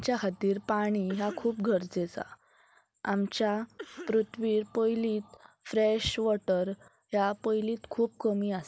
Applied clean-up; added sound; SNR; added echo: none; Cough; 18 dB; none.